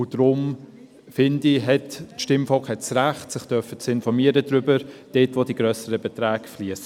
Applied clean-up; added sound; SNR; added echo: none; none; none; none.